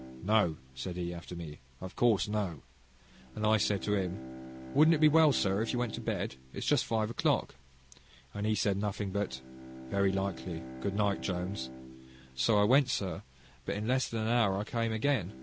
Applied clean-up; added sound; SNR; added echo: none; Bowed string instrument; 16 dB; none.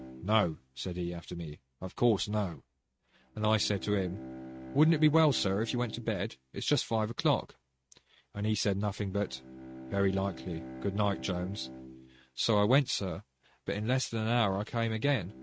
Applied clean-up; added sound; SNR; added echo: neural mask model RNNoise.